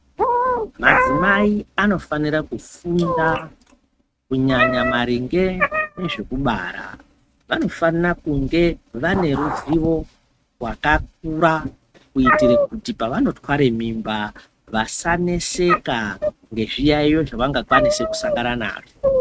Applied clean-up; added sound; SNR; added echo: neural mask model RNNoise.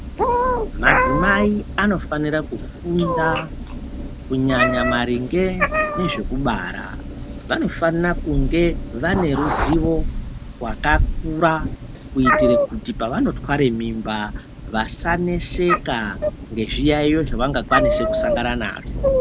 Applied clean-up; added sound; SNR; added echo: none; Meow; 1 dB; none.